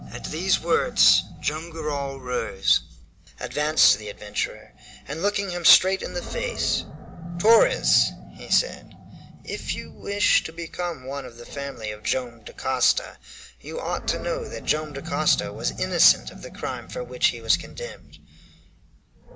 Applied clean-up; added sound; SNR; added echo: none; Animal; 14 dB; none.